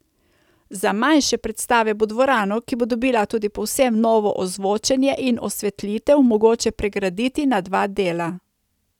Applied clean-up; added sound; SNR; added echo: none; none; none; none.